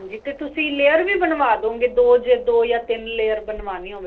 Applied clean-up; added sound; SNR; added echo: neural separator model SepFormer DNS4.